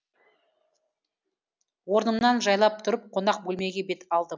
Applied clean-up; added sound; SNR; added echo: none; none; none; none.